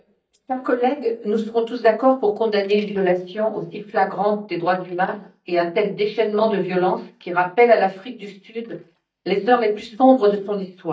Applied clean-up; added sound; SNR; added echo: neural mask model DeepFilterNet 3.